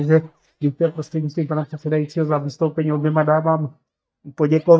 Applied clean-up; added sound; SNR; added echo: neural mask model DeepFilterNet 3.